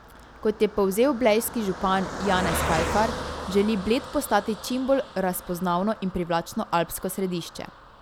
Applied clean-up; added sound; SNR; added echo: none; Car passing by; 9 dB; none.